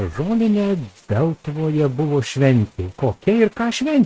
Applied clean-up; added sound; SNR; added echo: neural mask model RNNoise.